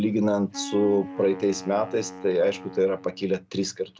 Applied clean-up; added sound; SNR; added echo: none; Wind instrument, woodwind instrument; 15 dB; none.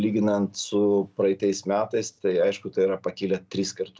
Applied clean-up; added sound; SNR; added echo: none; none; none; none.